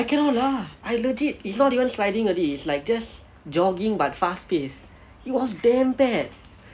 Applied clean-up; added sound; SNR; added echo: none; none; none; none.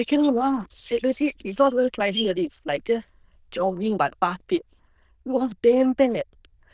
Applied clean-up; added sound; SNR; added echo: neural diffusion model UNIVERSE++.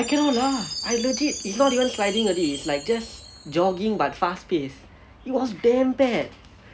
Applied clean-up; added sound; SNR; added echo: none; Chime; 13 dB; none.